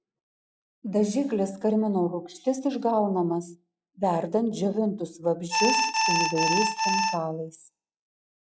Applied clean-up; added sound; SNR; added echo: classical method log-MMSE.